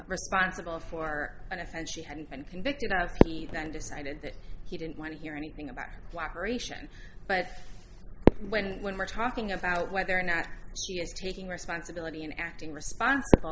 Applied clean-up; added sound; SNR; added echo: none; Fireworks; 1 dB; none.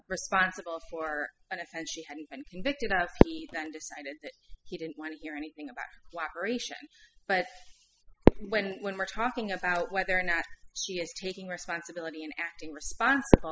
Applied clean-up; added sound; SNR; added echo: classical method spectral subtraction.